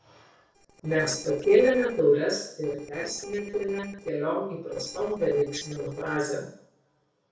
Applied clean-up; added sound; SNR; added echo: neural separator model SepFormer DNS4.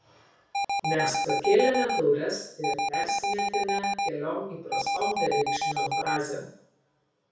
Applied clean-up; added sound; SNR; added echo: none; Alarm; -2 dB; reverberation time 0.6 s.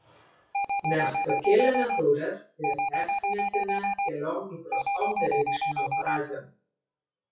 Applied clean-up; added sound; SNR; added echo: classical method WPE with log-MMSE.